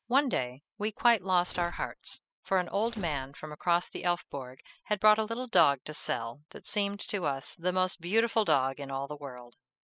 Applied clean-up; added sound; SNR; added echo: classical method spectral subtraction.